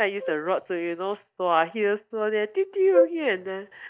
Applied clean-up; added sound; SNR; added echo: neural mask model DeepFilterNet 3.